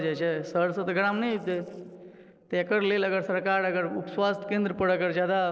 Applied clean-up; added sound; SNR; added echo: neural separator model SepFormer DNS4.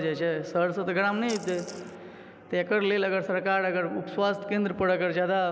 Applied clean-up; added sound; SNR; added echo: none; Splash, splatter; 18 dB; none.